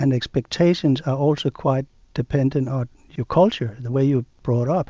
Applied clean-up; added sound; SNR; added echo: none; none; none; none.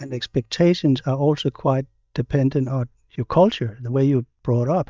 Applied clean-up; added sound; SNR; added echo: neural mask model DeepFilterNet 3.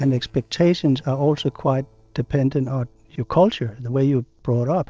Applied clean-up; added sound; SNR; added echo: neural separator model SepFormer DNS4.